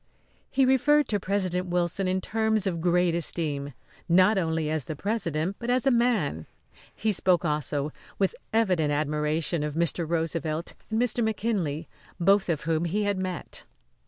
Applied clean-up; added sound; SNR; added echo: none; none; none; none.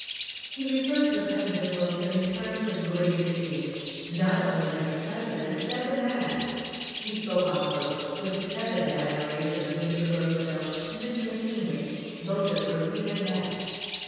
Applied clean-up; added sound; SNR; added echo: none; Bird; 1 dB; reverberation time 2.2 s.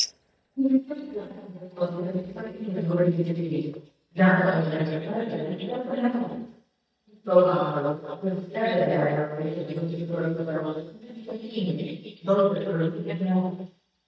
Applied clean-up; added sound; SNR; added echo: neural mask model DeepFilterNet 3.